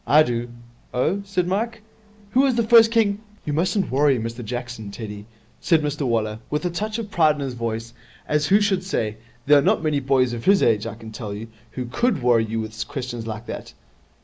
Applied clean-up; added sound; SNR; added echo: none; none; none; none.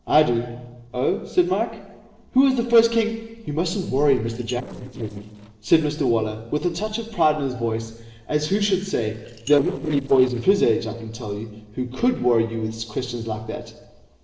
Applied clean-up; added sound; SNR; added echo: neural separator model SepFormer DNS4.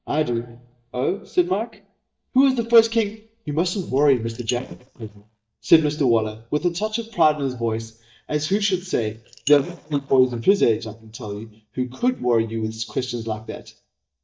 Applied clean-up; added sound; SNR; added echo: neural mask model DeepFilterNet 3.